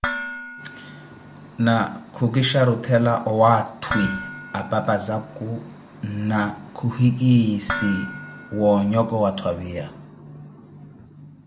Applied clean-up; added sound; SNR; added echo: none; Dishes, pots, and pans; 11 dB; none.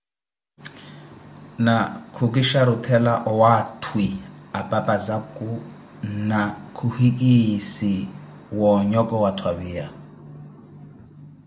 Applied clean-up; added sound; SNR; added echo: none; none; none; none.